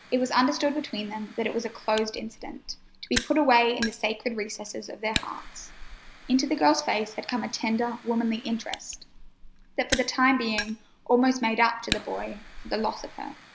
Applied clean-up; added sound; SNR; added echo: none; Fire; 12 dB; none.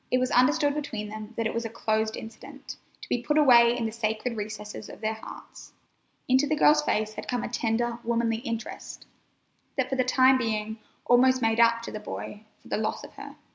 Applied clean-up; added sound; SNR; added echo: none; none; none; none.